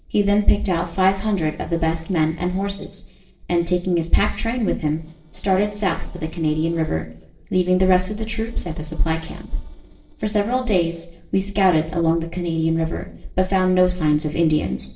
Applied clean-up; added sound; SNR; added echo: neural separator model SepFormer DNS4.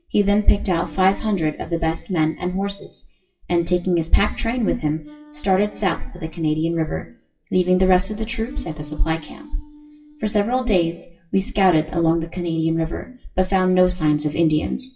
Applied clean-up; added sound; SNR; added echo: classical method WPE with log-MMSE.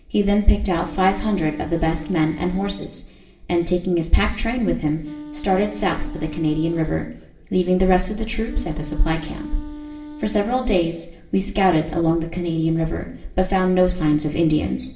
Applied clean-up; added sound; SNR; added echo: none; Wind instrument, woodwind instrument; 16 dB; reverberation time 0.7 s.